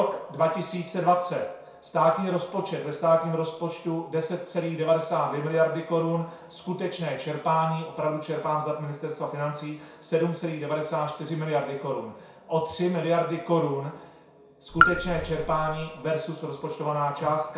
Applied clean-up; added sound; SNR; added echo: none; Raindrop / Drip; -1 dB; reverberation time 0.6 s.